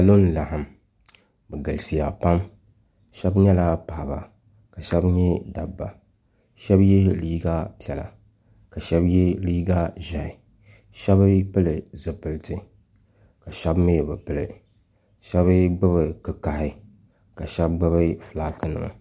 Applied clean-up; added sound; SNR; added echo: none; none; none; none.